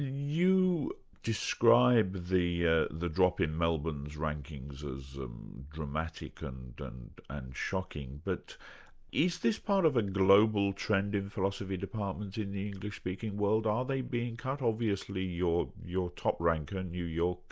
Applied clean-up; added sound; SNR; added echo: none; none; none; none.